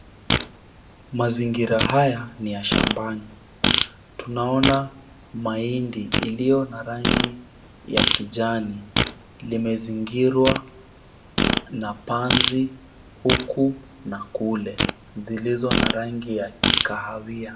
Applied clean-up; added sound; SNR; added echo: none; Fart; 1 dB; reverberation time 0.5 s.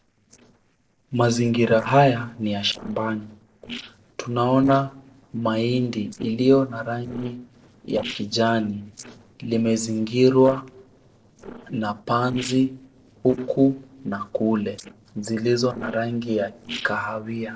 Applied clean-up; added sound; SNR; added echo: neural separator model SepFormer DNS4.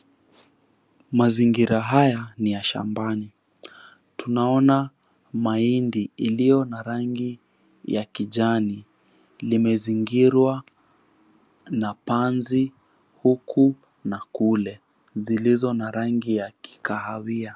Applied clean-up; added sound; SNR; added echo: none; none; none; none.